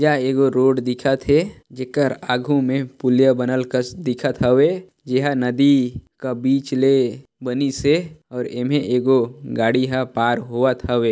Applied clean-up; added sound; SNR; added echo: none; none; none; none.